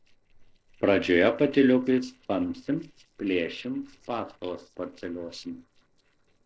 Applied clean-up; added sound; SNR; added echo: neural separator model SepFormer DNS4.